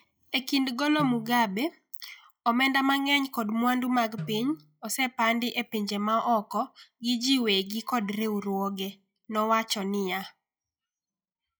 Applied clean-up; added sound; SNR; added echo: classical method log-MMSE.